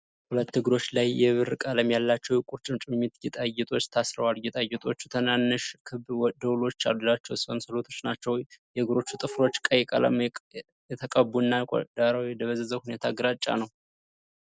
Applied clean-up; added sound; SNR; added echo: none; none; none; none.